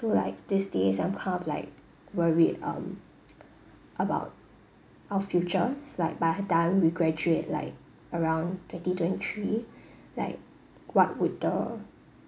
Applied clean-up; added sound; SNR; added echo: none; none; none; none.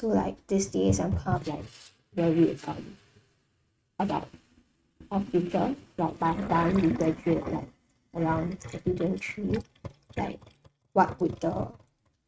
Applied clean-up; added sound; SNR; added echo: neural mask model RNNoise.